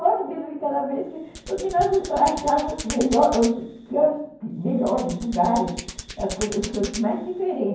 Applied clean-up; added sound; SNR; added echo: none; Hands; 14 dB; reverberation time 0.9 s.